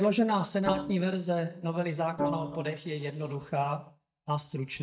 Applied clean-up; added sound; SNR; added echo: neural mask model DeepFilterNet 3.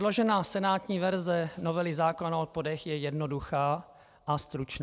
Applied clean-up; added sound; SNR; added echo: none; none; none; none.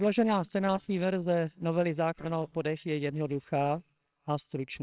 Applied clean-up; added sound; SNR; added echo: neural separator model SepFormer WHAMR!.